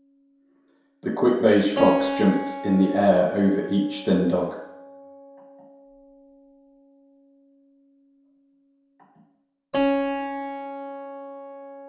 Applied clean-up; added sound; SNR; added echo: none; Keyboard (musical); 6 dB; reverberation time 0.7 s.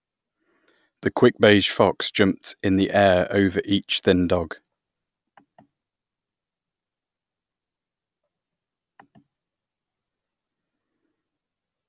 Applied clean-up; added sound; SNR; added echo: none; none; none; none.